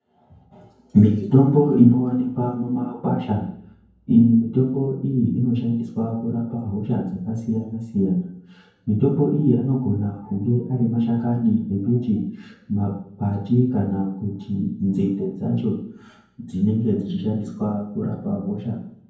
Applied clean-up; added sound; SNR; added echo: none; none; none; reverberation time 0.9 s.